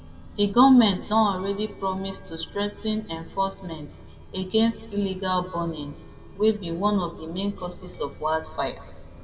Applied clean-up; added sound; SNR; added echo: none; Chime; 18 dB; reverberation time 1.4 s.